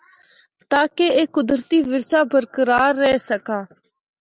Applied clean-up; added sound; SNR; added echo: none; none; none; none.